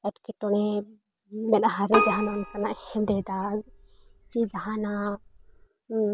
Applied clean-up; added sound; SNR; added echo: none; Keyboard (musical); 5 dB; none.